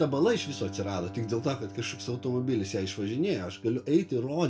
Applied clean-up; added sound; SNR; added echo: none; Bowed string instrument; 15 dB; reverberation time 0.2 s.